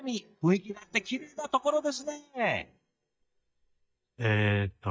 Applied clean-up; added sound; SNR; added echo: neural mask model DeepFilterNet 3.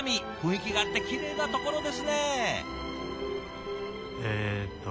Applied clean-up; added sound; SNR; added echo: none; Guitar; 10 dB; none.